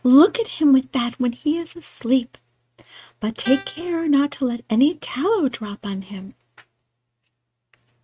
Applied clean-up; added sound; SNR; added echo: neural mask model RNNoise.